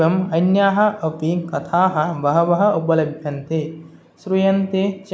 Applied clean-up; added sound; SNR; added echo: none; none; none; none.